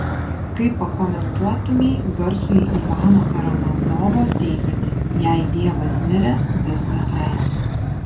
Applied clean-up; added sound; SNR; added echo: none; Motorcycle; -2 dB; reverberation time 0.3 s.